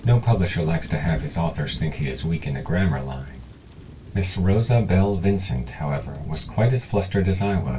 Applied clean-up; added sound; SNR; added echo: none; Thunder / Rain; 15 dB; reverberation time 0.2 s.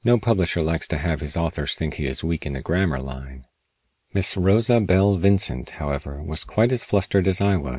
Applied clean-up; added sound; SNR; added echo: none; none; none; none.